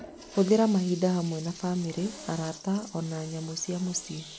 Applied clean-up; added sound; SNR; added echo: none; Hiss + Toilet flush; 16 dB; none.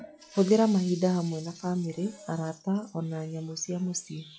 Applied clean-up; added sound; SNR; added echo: classical method log-MMSE.